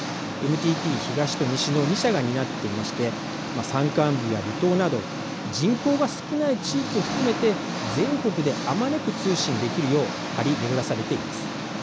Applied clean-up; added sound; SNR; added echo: none; Engine; 4 dB; none.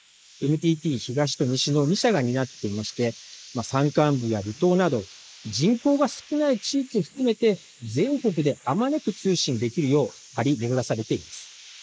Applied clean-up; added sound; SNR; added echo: neural mask model Resemble Enhance denoiser.